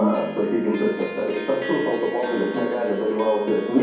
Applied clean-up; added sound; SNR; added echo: none; Harp; 12 dB; reverberation time 1.2 s.